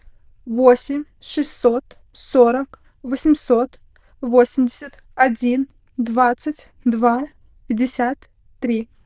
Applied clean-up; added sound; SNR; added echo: neural diffusion model UNIVERSE++.